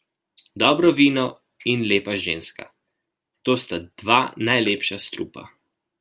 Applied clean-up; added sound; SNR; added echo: none; none; none; none.